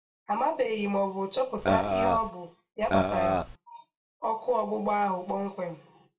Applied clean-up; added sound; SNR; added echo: none; Burping, eructation; -4 dB; reverberation time 0.2 s.